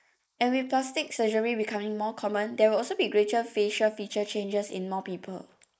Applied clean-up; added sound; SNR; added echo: neural mask model Resemble Enhance denoiser.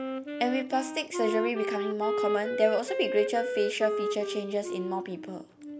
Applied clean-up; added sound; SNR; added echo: none; Wind instrument, woodwind instrument; 3 dB; none.